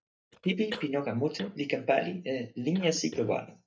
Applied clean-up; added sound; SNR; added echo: neural mask model DeepFilterNet 3.